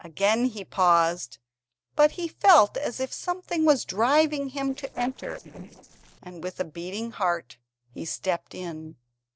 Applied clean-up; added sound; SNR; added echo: neural separator model SepFormer DNS4.